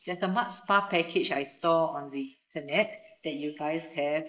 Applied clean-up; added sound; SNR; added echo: neural mask model Resemble Enhance denoiser.